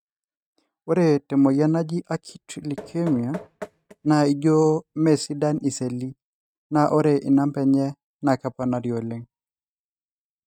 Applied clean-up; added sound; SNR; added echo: neural mask model RNNoise.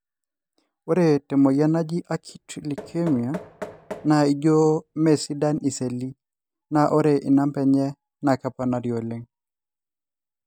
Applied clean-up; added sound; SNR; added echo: none; Knock; 18 dB; none.